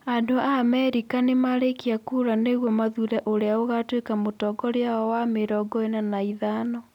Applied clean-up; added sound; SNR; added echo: none; none; none; none.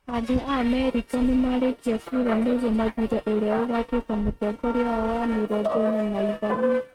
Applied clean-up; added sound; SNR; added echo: neural mask model RNNoise.